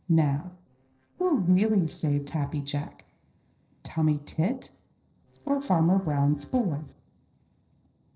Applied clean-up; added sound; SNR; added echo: neural separator model SepFormer DNS4.